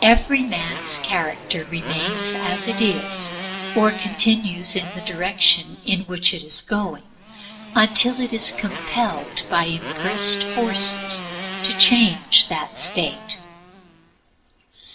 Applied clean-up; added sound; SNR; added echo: none; Motorcycle; 10 dB; reverberation time 0.4 s.